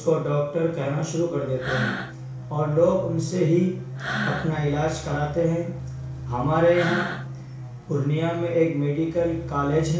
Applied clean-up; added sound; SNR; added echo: none; Breathing; 10 dB; reverberation time 0.6 s.